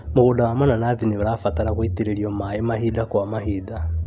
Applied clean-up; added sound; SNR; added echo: none; none; none; none.